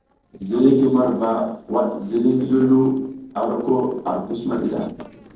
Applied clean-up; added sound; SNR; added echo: neural separator model SepFormer DNS4.